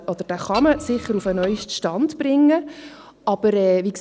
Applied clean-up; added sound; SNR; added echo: none; Printer; 15 dB; none.